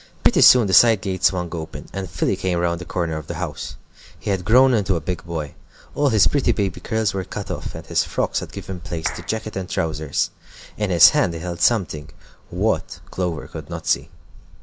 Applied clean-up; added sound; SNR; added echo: none; Clapping; 17 dB; none.